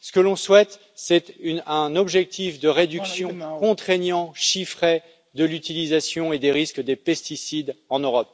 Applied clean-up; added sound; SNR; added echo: none; none; none; none.